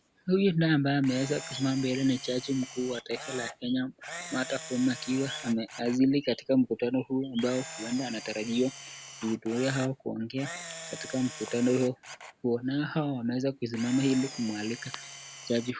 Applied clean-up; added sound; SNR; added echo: none; Camera; 14 dB; none.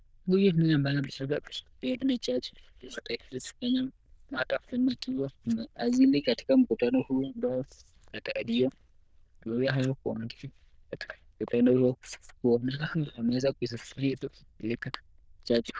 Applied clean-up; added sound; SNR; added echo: neural diffusion model UNIVERSE++.